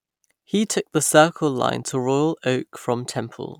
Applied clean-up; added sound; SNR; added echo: none; none; none; none.